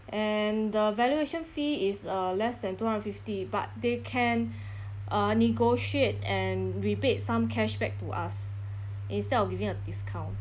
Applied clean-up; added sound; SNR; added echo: none; none; none; none.